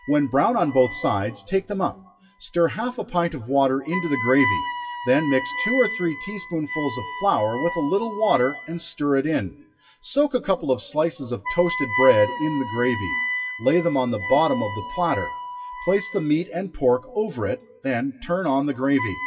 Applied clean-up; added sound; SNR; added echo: classical method WPE with log-MMSE.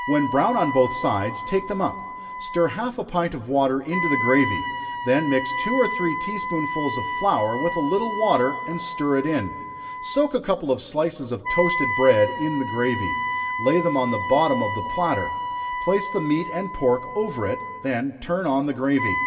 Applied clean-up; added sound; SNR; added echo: none; Wind instrument, woodwind instrument; 6 dB; reverberation time 1.4 s.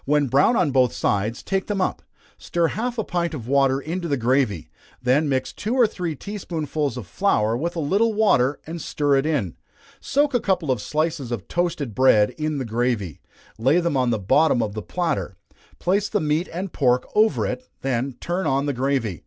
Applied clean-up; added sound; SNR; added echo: none; none; none; none.